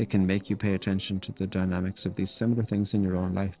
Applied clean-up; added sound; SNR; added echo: neural separator model SepFormer DNS4.